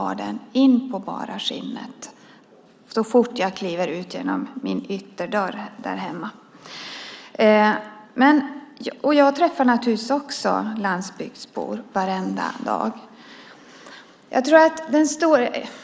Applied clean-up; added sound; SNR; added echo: none; none; none; none.